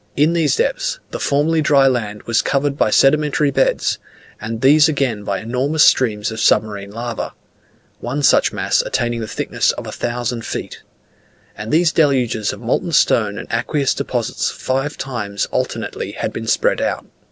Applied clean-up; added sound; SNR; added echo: none; none; none; none.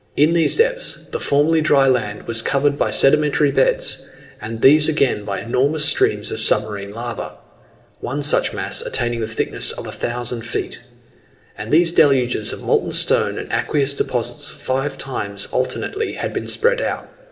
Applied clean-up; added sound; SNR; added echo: none; none; none; reverberation time 2.6 s.